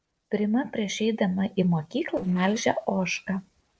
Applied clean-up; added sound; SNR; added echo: neural separator model SepFormer DNS4.